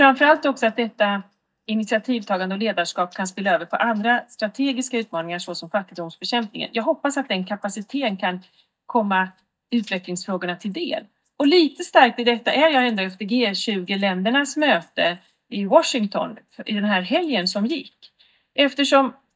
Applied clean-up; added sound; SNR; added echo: neural mask model DeepFilterNet 3.